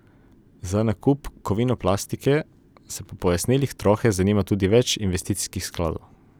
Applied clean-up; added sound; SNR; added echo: none; none; none; none.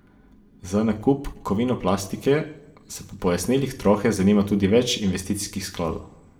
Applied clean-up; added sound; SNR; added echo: none; none; none; reverberation time 0.5 s.